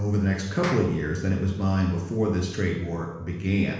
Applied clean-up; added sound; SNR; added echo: none; Clapping; 19 dB; reverberation time 1.1 s.